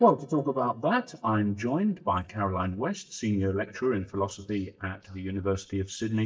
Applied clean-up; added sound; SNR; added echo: neural mask model DeepFilterNet 3.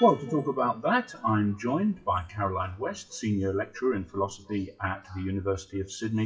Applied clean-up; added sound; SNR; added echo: classical method WPE with log-MMSE.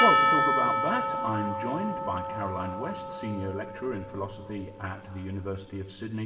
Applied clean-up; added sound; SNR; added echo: none; Percussion; -3 dB; reverberation time 2.4 s.